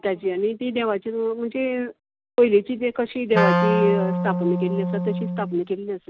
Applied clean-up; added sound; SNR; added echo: none; Wind instrument, woodwind instrument; 0 dB; none.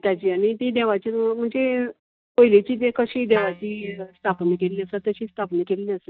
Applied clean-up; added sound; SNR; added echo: neural mask model DeepFilterNet 3.